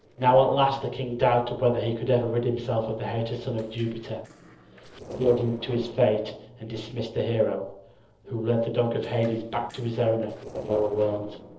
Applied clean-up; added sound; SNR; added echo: neural separator model SepFormer DNS4.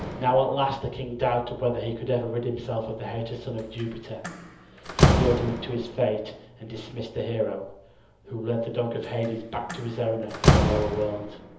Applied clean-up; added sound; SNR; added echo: none; Slam; 1 dB; reverberation time 0.7 s.